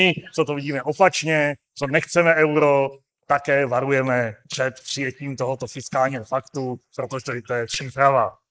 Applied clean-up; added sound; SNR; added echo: neural mask model Resemble Enhance denoiser.